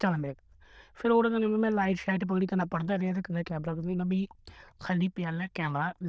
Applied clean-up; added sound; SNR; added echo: neural diffusion model UNIVERSE++.